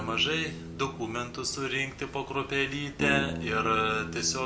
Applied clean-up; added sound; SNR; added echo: none; Bass guitar; 7 dB; none.